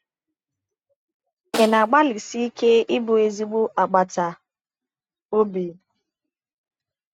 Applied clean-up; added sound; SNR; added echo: neural mask model RNNoise.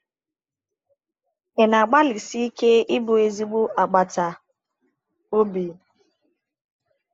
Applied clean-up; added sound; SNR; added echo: neural mask model Resemble Enhance denoiser.